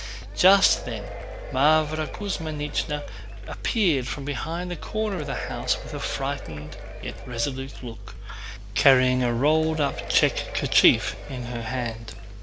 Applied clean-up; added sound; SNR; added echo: none; Applause / Crowd / Cheering; 15 dB; none.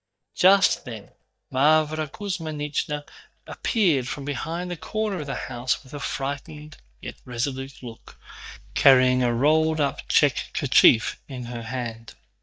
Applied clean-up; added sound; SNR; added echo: neural mask model DeepFilterNet 3.